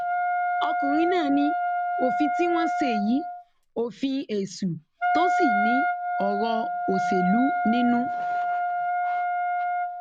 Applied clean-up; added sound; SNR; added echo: none; Wind instrument, woodwind instrument; -2 dB; none.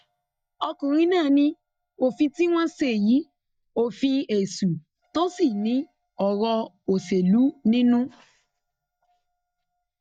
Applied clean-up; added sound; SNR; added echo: neural mask model DeepFilterNet 3.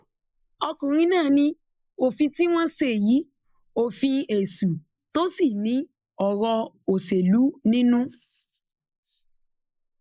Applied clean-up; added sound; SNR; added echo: neural mask model Resemble Enhance denoiser.